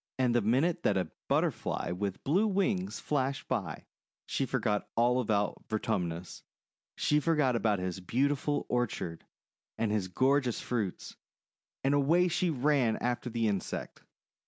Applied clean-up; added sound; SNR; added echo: none; none; none; none.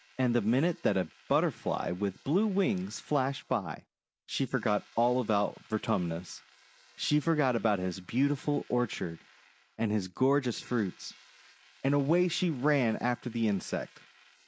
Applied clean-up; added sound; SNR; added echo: neural mask model Resemble Enhance denoiser.